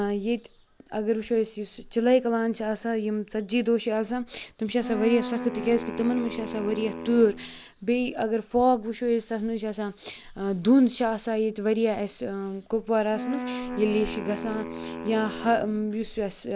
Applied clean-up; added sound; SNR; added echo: none; Wind instrument, woodwind instrument; 10 dB; none.